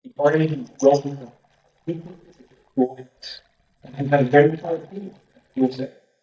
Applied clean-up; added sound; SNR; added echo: neural mask model DeepFilterNet 3.